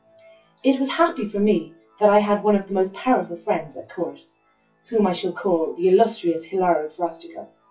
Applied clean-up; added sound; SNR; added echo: classical method WPE with log-MMSE.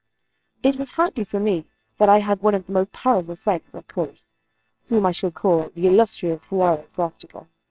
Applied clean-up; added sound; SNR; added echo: neural separator model SepFormer WHAMR!.